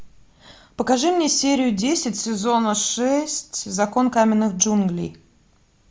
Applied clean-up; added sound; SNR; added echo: none; none; none; none.